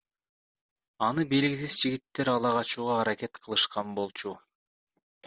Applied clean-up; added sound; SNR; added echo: none; none; none; none.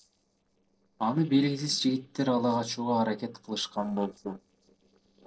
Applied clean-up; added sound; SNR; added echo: neural separator model SepFormer DNS4.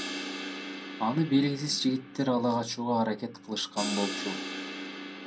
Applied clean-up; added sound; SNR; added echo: none; Crash cymbal; 8 dB; reverberation time 0.2 s.